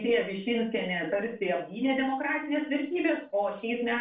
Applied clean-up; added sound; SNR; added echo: none; none; none; reverberation time 0.3 s.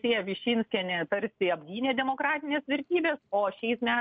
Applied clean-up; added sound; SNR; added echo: none; none; none; none.